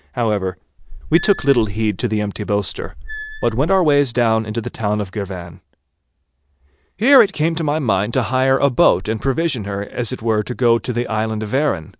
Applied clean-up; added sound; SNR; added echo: none; Squeak / Screech; 10 dB; none.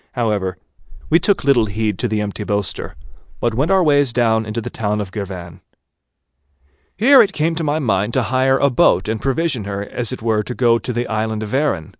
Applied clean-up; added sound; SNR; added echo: neural mask model Resemble Enhance denoiser.